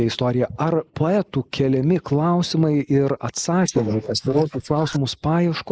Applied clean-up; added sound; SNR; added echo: neural mask model Resemble Enhance denoiser.